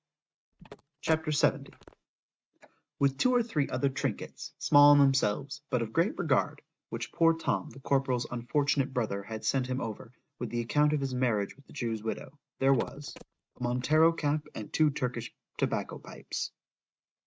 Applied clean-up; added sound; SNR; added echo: neural mask model RNNoise.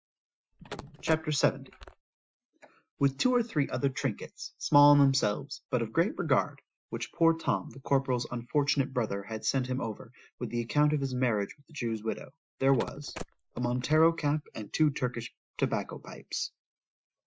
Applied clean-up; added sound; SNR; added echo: classical method Wiener filter.